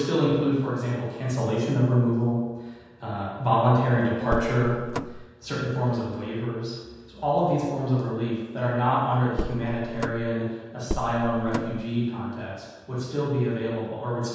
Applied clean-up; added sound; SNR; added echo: none; Car; 7 dB; reverberation time 1.2 s.